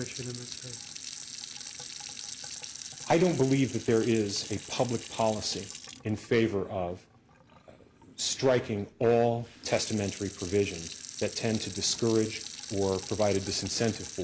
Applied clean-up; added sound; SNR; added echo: none; Sink (filling or washing) / Water tap, faucet; 13 dB; none.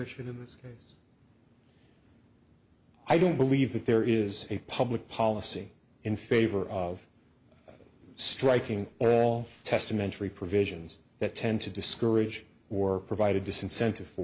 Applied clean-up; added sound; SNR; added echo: none; none; none; none.